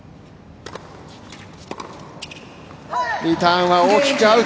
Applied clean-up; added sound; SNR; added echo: none; none; none; none.